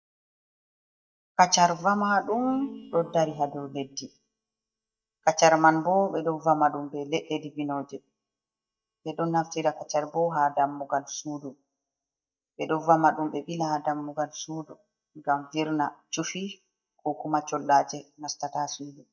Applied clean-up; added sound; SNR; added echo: neural mask model DeepFilterNet 3.